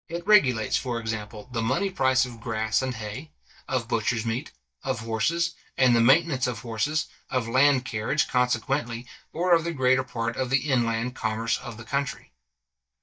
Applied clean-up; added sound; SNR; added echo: neural mask model DeepFilterNet 3.